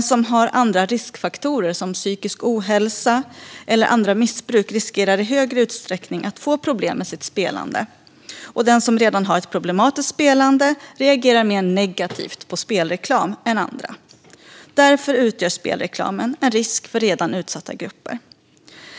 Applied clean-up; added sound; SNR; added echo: none; none; none; none.